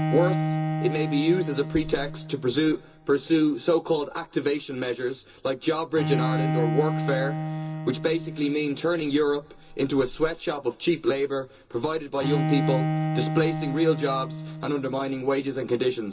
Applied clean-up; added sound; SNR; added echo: none; Bowed string instrument; 5 dB; reverberation time 0.2 s.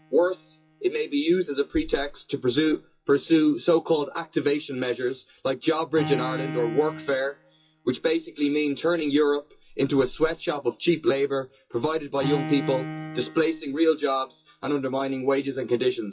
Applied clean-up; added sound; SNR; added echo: classical method WPE with log-MMSE.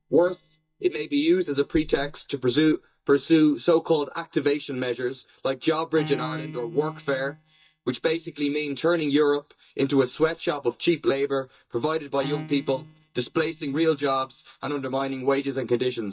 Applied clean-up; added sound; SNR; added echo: neural mask model DeepFilterNet 3.